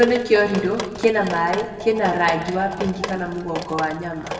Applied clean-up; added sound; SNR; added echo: none; Drip; 11 dB; reverberation time 1.8 s.